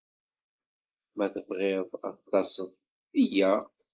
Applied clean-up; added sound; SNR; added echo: neural mask model Resemble Enhance denoiser.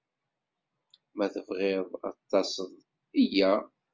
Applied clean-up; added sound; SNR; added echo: none; none; none; none.